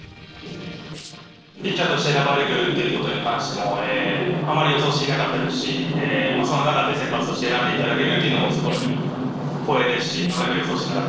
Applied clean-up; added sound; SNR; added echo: neural separator model SepFormer DNS4.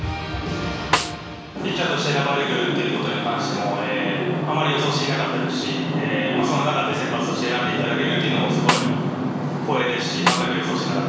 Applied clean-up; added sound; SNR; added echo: none; Snare drum; 3 dB; reverberation time 1.1 s.